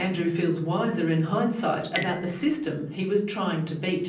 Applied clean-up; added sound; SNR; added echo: none; Chink, clink; 14 dB; reverberation time 0.6 s.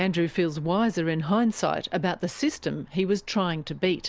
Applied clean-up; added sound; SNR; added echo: none; none; none; none.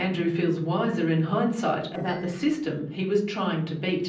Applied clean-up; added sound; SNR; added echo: neural separator model SepFormer DNS4.